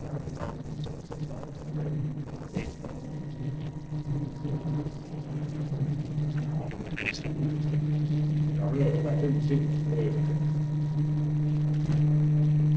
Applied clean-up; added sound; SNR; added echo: neural separator model SepFormer DNS4.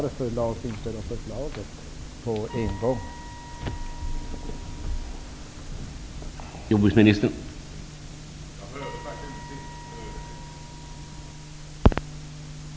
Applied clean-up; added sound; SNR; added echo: none; Wind instrument, woodwind instrument; 19 dB; none.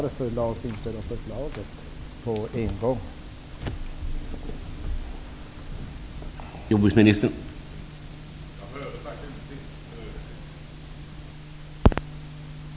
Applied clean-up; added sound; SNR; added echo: none; none; none; none.